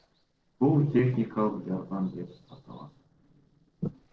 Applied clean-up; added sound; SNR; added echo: neural separator model SepFormer DNS4.